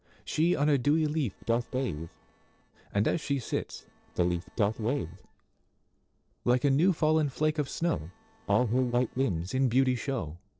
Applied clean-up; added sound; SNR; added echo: neural separator model SepFormer DNS4.